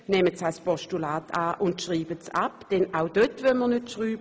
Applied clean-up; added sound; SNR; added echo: none; none; none; none.